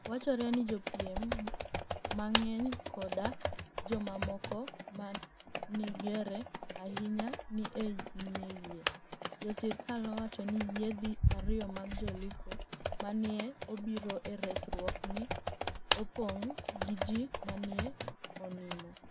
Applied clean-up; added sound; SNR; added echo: none; Computer keyboard; -2 dB; none.